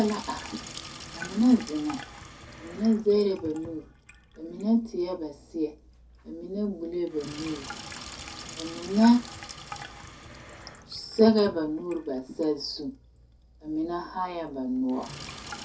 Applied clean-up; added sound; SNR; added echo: none; Sink (filling or washing); 15 dB; reverberation time 0.3 s.